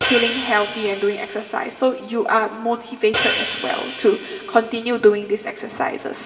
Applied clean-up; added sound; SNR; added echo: none; Hi-hat; 8 dB; reverberation time 1.7 s.